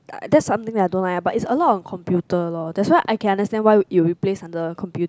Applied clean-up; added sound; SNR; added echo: none; none; none; none.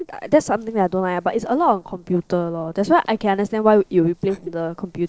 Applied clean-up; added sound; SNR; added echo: neural separator model SepFormer DNS4.